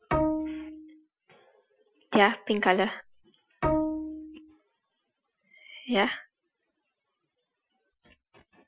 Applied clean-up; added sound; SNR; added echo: classical method Wiener filter.